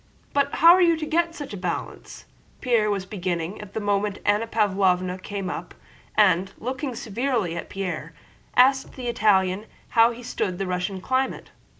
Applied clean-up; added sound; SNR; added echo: none; none; none; none.